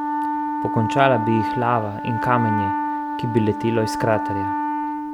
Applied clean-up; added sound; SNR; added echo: none; Wind instrument, woodwind instrument; 2 dB; none.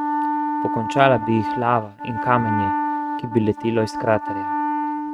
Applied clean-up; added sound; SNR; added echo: neural mask model RNNoise.